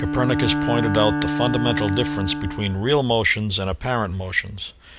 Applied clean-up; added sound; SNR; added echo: none; Bowed string instrument; 4 dB; none.